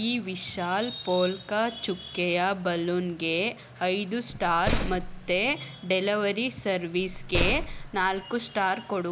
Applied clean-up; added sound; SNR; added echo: none; Slam; 3 dB; none.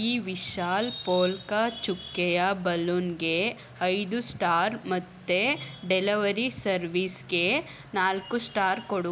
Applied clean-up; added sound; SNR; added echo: none; none; none; none.